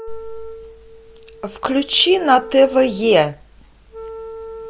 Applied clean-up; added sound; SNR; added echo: none; Wind instrument, woodwind instrument; 16 dB; none.